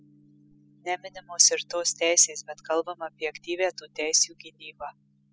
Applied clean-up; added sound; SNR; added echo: classical method spectral subtraction.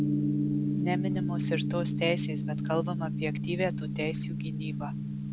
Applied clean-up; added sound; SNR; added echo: none; Gong; -1 dB; none.